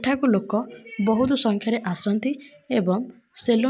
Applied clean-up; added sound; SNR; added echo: none; none; none; none.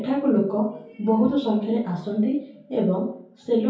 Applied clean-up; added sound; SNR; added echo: none; none; none; reverberation time 0.6 s.